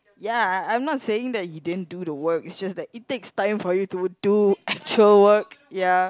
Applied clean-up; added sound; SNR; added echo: none; none; none; none.